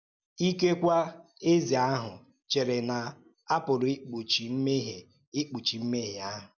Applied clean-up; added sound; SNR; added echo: none; none; none; none.